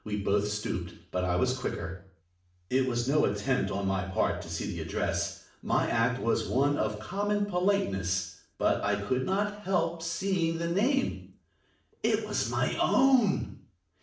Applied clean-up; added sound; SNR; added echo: none; none; none; reverberation time 0.5 s.